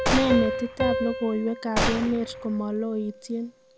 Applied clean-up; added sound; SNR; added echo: none; Piano + Gunshot, gunfire; 2 dB; none.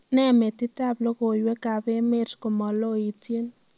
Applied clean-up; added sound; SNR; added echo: none; none; none; none.